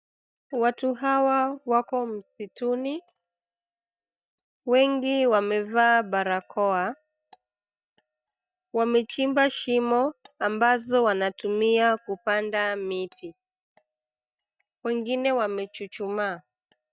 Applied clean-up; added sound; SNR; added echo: neural mask model DeepFilterNet 3.